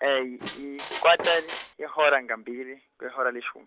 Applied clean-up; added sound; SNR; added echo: none; Squeak; 9 dB; none.